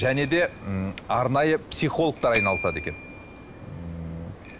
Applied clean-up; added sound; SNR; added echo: none; Bicycle bell; 3 dB; none.